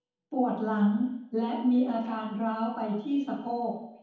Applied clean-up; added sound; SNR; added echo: none; none; none; reverberation time 2.0 s.